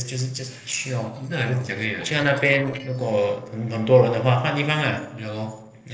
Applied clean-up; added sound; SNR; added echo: neural separator model SepFormer DNS4.